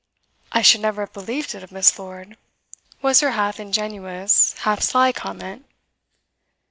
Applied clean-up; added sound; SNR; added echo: none; none; none; none.